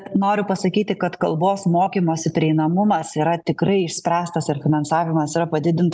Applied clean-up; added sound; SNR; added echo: none; none; none; none.